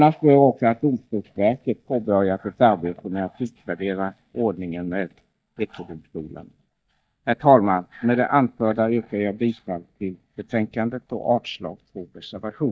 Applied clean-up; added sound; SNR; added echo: neural mask model DeepFilterNet 3.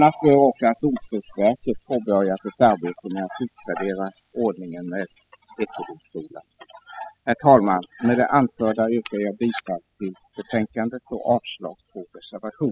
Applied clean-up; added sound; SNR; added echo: classical method spectral subtraction.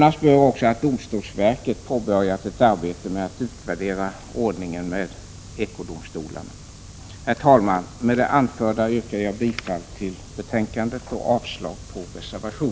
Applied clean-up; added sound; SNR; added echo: none; none; none; none.